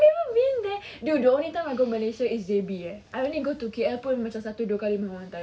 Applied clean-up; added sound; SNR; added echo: none; none; none; none.